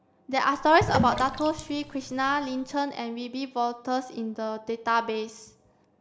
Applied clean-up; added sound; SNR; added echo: none; Sink (filling or washing); 6 dB; none.